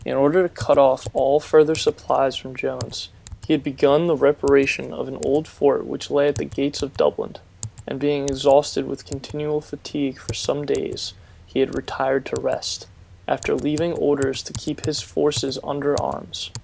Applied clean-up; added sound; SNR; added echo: none; Typing; 17 dB; none.